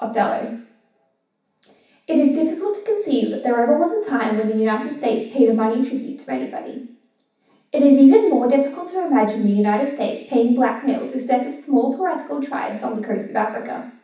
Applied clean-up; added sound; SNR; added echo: none; none; none; reverberation time 0.7 s.